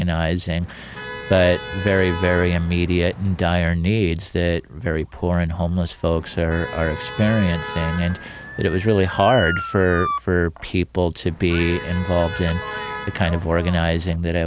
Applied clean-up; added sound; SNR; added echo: none; Motor vehicle (road) + Motor vehicle (road) / Siren; 12 dB; none.